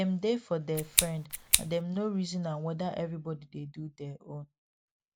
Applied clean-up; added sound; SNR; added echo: none; Scissors; -4 dB; none.